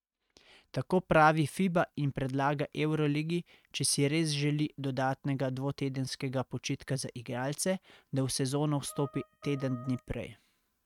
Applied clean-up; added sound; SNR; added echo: neural mask model RNNoise.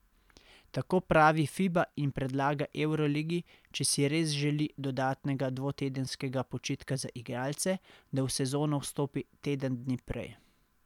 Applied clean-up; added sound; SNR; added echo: none; none; none; none.